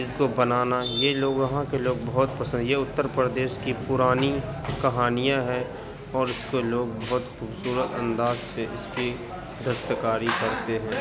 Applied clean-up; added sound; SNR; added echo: none; none; none; none.